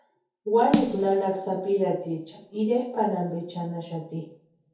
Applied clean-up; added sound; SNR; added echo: none; Snare drum; 7 dB; reverberation time 0.6 s.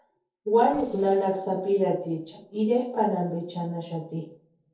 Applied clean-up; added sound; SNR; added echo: neural separator model SepFormer DNS4.